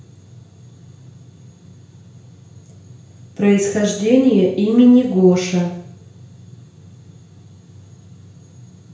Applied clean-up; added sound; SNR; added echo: none; none; none; reverberation time 0.5 s.